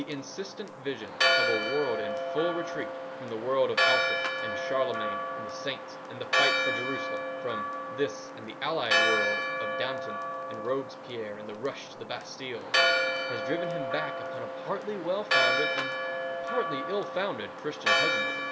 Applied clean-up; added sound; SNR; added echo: none; Church bell; -4 dB; none.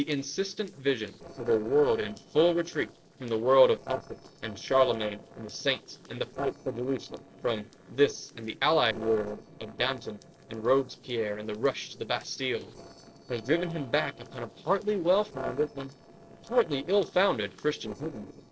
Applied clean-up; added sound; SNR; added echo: neural separator model SepFormer DNS4.